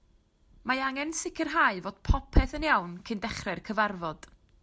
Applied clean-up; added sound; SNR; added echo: none; none; none; none.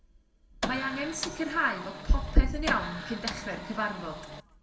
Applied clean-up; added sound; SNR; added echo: none; Printer; 8 dB; reverberation time 0.7 s.